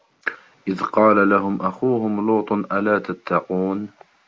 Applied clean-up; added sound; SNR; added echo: none; none; none; none.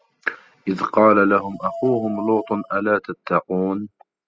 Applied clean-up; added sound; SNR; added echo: classical method spectral subtraction.